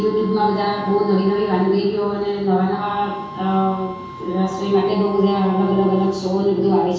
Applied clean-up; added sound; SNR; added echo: none; Wind instrument, woodwind instrument; 16 dB; reverberation time 0.6 s.